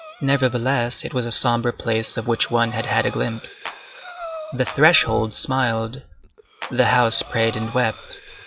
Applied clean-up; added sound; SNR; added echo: none; Clapping + Breathing; 16 dB; none.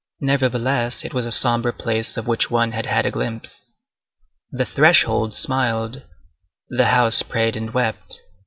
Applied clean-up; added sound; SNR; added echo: none; none; none; none.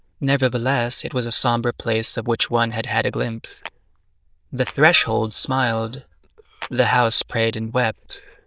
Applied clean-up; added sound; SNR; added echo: neural diffusion model UNIVERSE++.